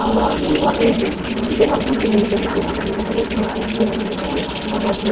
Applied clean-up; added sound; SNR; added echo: neural separator model SepFormer DNS4.